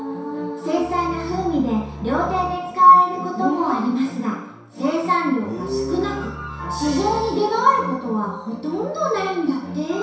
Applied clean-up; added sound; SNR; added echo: none; Bowed string instrument; 15 dB; reverberation time 0.7 s.